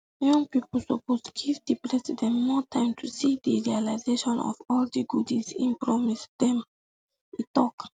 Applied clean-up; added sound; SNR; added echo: none; none; none; none.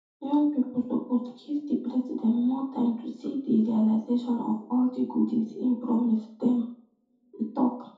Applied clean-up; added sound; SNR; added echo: none; none; none; reverberation time 0.5 s.